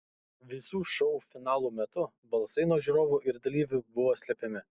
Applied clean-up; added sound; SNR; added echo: none; none; none; none.